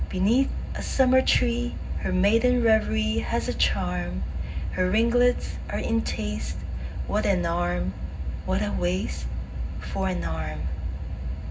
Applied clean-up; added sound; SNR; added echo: none; none; none; reverberation time 0.4 s.